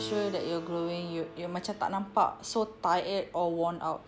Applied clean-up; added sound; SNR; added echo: none; Keyboard (musical); 15 dB; none.